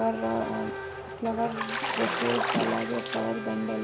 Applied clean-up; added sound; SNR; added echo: none; Bathtub (filling or washing) / Splash, splatter + Race car, auto racing / Accelerating, revving, vroom; 2 dB; none.